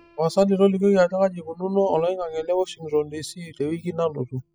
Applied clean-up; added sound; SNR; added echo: classical method spectral subtraction.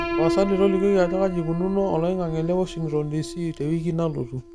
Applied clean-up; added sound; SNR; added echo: none; Piano; 7 dB; none.